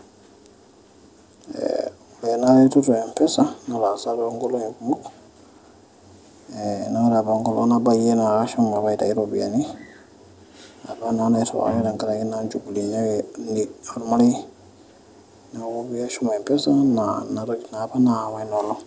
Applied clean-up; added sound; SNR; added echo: none; Bowed string instrument; 17 dB; none.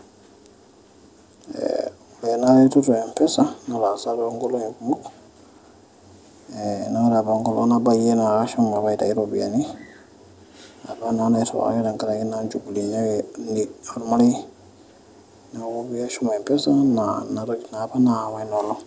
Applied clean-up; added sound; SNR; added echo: none; none; none; none.